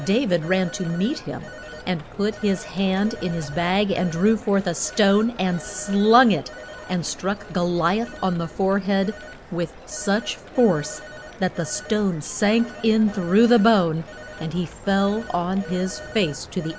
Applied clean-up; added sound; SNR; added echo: none; Telephone; 16 dB; none.